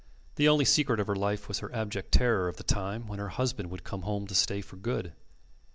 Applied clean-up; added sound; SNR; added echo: none; none; none; none.